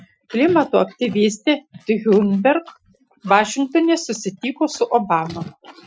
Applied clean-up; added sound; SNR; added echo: classical method Wiener filter.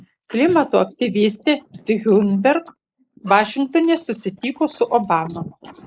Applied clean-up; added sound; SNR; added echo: neural mask model Resemble Enhance denoiser.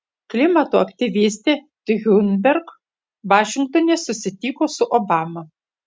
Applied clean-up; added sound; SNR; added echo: none; none; none; none.